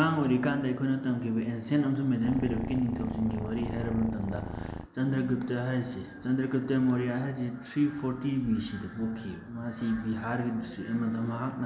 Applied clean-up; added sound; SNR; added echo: none; Purr; 7 dB; none.